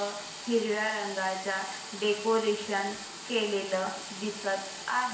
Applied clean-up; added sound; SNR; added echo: none; Sink (filling or washing); 11 dB; reverberation time 0.8 s.